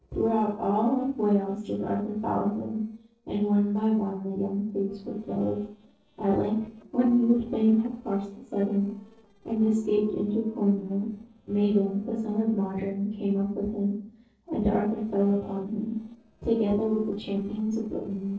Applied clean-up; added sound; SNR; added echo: neural separator model SepFormer DNS4.